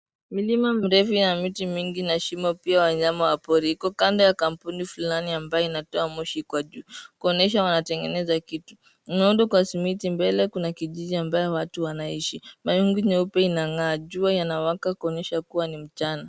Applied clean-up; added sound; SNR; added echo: none; none; none; none.